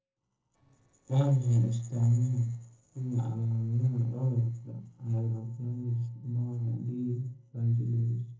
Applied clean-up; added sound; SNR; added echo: neural separator model SepFormer DNS4.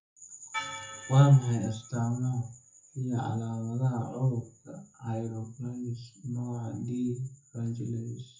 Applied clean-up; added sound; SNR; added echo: classical method WPE with log-MMSE.